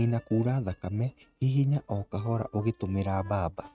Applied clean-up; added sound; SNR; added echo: neural mask model RNNoise.